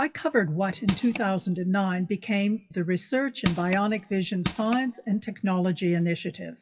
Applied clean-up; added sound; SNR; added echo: classical method WPE with log-MMSE.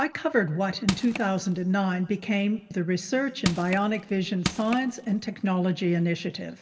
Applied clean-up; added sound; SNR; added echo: none; Crushing; 8 dB; reverberation time 2.9 s.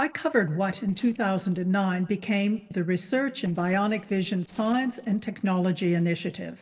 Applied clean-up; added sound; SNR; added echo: neural separator model SepFormer DNS4.